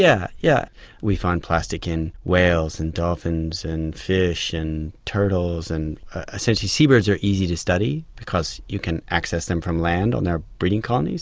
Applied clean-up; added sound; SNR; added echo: none; none; none; none.